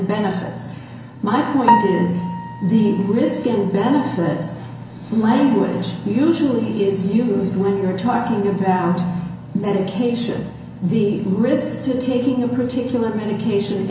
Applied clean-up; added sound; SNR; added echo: none; Piano; 6 dB; reverberation time 0.6 s.